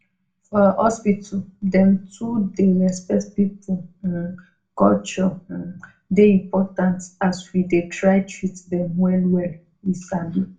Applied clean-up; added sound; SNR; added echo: none; none; none; reverberation time 0.3 s.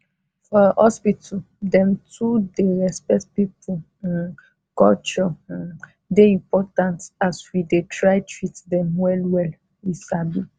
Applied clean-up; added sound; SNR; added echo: none; none; none; none.